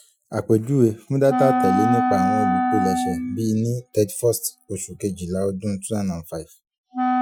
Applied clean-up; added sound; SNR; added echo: classical method Wiener filter.